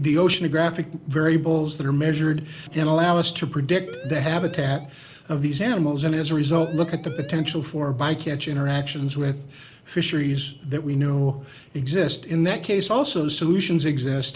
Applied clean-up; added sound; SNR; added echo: none; Siren; 16 dB; none.